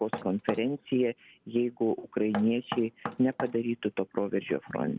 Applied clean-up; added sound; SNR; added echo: none; Knock; 13 dB; none.